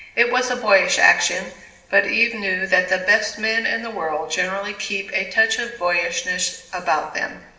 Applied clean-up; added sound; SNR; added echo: none; none; none; reverberation time 1.3 s.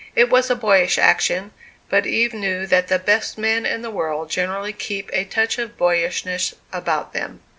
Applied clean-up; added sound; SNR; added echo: none; none; none; none.